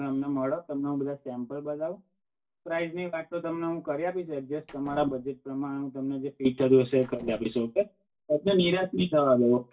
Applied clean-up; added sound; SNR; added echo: neural separator model SepFormer DNS4.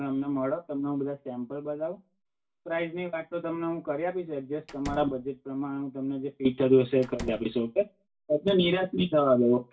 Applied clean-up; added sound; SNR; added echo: none; Slam; 14 dB; reverberation time 0.2 s.